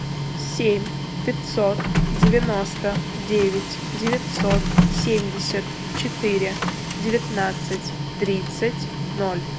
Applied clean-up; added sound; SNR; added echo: none; Printer; -1 dB; none.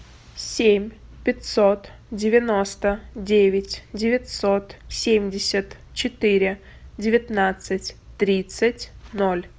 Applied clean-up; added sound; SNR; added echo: none; none; none; none.